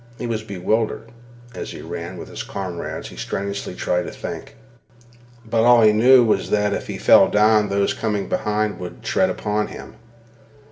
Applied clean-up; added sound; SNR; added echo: none; none; none; reverberation time 0.6 s.